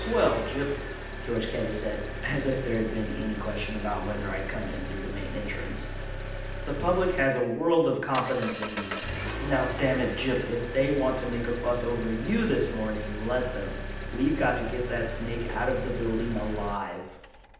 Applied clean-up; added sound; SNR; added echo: none; Engine; 6 dB; reverberation time 0.8 s.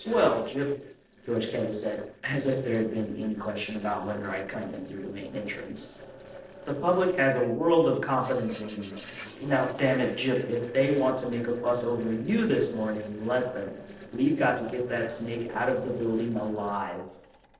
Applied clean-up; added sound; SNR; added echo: neural separator model SepFormer DNS4.